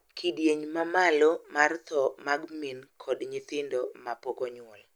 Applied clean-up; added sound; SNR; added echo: none; none; none; none.